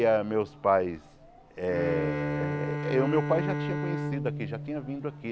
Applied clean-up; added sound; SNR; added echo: none; Bowed string instrument; 4 dB; none.